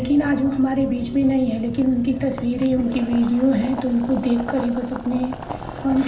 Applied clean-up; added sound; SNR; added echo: none; Boiling; 12 dB; reverberation time 0.4 s.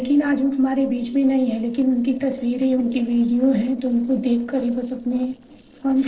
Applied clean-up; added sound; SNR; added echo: neural separator model SepFormer DNS4.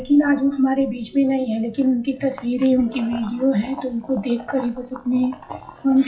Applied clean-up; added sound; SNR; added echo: classical method WPE with log-MMSE.